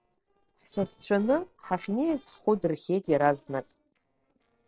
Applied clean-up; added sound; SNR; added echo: neural separator model SepFormer DNS4.